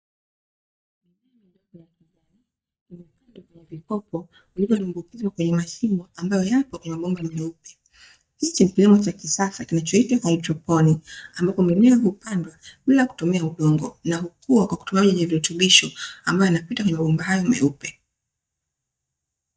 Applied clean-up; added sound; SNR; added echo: neural mask model DeepFilterNet 3.